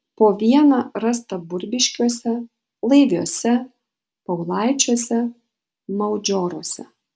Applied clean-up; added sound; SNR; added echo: none; none; none; none.